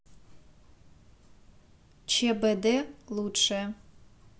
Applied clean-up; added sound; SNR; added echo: none; none; none; none.